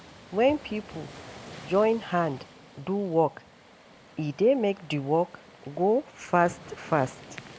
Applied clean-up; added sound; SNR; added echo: none; Waves, surf; 20 dB; none.